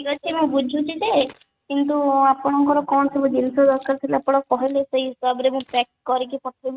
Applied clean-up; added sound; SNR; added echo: neural mask model RNNoise.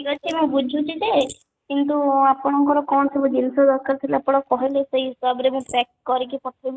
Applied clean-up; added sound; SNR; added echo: neural mask model Resemble Enhance denoiser.